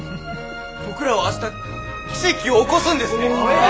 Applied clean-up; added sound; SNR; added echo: none; Wind instrument, woodwind instrument; 20 dB; none.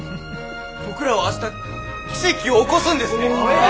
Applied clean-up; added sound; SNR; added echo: none; none; none; none.